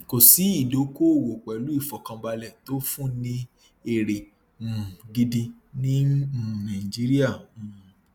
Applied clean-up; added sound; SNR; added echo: none; none; none; none.